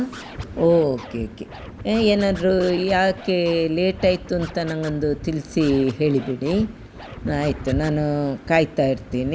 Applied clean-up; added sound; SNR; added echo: none; Scratching (performance technique); 19 dB; none.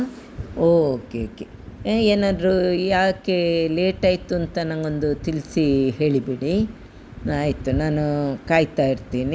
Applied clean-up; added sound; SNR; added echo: none; none; none; none.